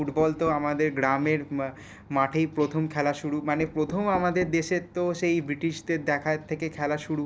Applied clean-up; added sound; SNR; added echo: none; Knock; 20 dB; none.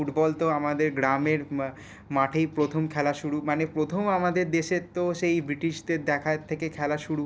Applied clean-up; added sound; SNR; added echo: none; none; none; none.